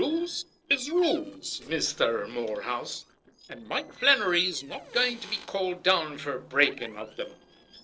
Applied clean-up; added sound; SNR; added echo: neural separator model SepFormer DNS4.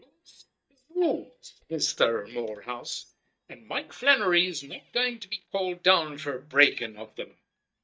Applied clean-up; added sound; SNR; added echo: neural mask model DeepFilterNet 3.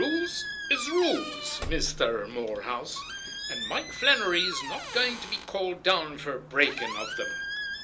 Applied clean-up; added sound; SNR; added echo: none; Squeak; 7 dB; reverberation time 0.2 s.